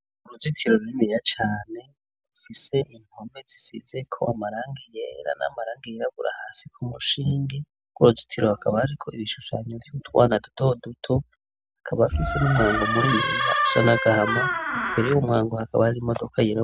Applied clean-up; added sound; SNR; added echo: none; Door; 1 dB; none.